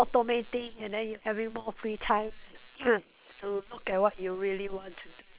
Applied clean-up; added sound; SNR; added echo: neural separator model SepFormer WHAM!.